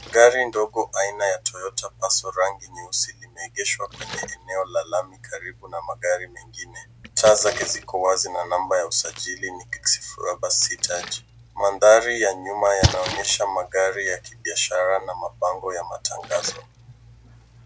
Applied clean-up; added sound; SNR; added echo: none; Splash, splatter; 13 dB; none.